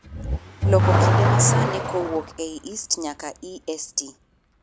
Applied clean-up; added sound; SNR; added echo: none; Accelerating, revving, vroom / Car; -5 dB; none.